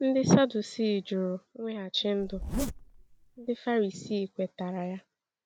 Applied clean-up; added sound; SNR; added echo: none; Zipper (clothing); 7 dB; none.